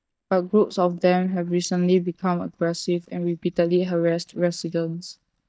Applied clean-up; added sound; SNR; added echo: neural mask model DeepFilterNet 3.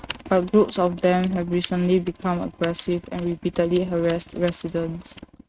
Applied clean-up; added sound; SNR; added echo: neural mask model RNNoise.